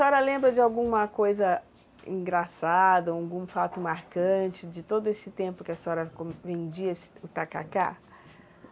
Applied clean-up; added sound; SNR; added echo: none; none; none; none.